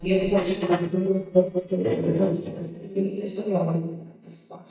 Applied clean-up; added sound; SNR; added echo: neural mask model DeepFilterNet 3.